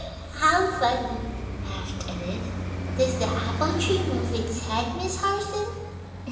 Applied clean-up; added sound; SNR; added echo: none; Traffic noise, roadway noise; 4 dB; reverberation time 1.3 s.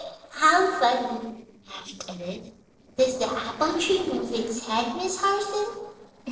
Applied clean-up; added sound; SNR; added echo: neural separator model SepFormer DNS4.